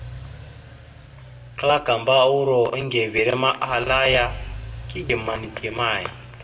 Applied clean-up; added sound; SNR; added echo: none; Engine / Car; 15 dB; reverberation time 0.9 s.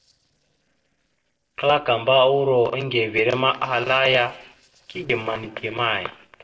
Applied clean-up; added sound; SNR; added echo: neural separator model SepFormer DNS4.